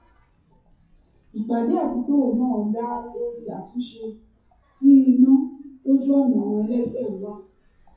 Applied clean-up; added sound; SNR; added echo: classical method WPE with log-MMSE.